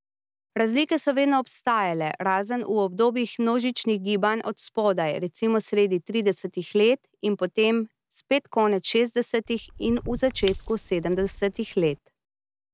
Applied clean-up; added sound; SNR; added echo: none; Shatter / Crushing; 15 dB; none.